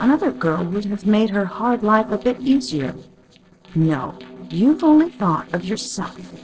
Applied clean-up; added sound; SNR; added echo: neural separator model SepFormer DNS4.